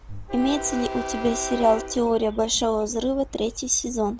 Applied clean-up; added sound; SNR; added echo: none; Train; 10 dB; none.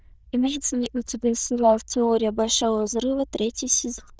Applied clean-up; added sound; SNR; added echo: neural diffusion model UNIVERSE++.